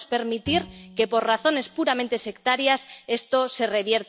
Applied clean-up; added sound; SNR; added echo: none; Bowed string instrument; 19 dB; none.